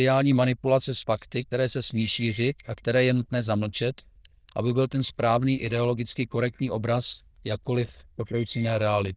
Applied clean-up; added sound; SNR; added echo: neural diffusion model UNIVERSE++.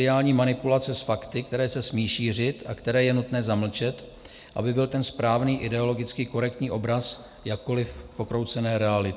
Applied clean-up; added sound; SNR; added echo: none; none; none; none.